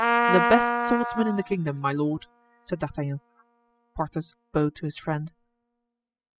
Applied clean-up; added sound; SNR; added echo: classical method spectral subtraction.